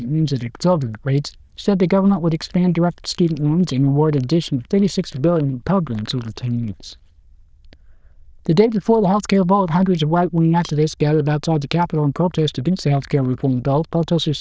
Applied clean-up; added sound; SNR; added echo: neural diffusion model UNIVERSE++.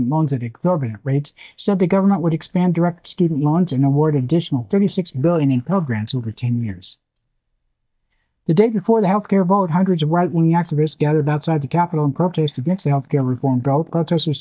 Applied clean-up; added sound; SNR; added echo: neural mask model DeepFilterNet 3.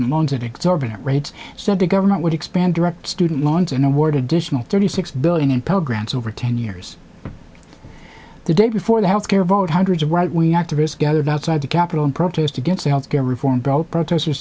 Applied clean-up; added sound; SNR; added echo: none; none; none; none.